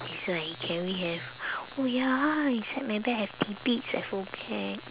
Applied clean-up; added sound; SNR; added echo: none; none; none; none.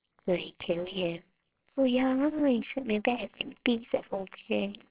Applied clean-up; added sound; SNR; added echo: neural separator model SepFormer WHAMR!.